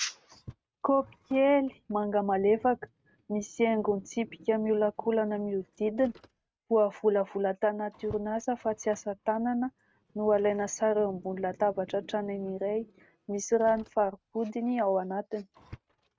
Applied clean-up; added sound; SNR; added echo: neural mask model RNNoise.